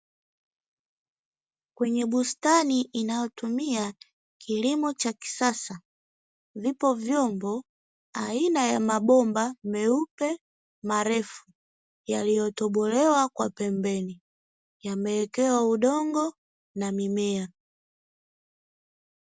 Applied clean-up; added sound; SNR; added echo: none; none; none; none.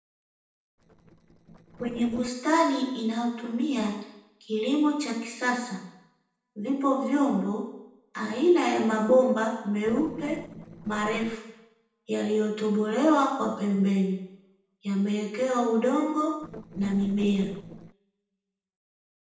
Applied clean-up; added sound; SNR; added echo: neural separator model SepFormer DNS4.